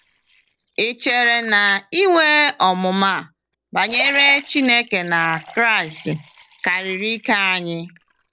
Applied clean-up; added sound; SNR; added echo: neural separator model SepFormer DNS4.